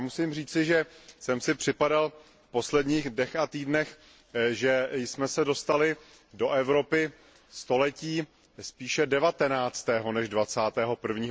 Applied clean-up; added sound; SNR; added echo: none; none; none; none.